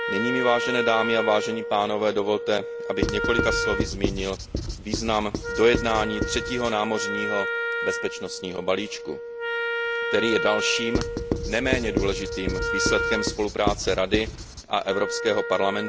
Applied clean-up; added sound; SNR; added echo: none; Writing + Wind instrument, woodwind instrument; 2 dB; none.